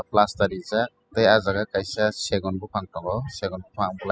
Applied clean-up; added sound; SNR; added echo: classical method spectral subtraction.